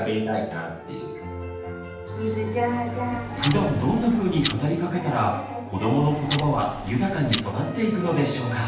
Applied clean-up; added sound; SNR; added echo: none; Clock; 6 dB; reverberation time 0.9 s.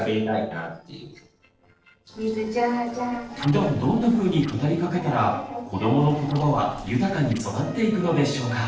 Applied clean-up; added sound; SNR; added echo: neural separator model SepFormer DNS4.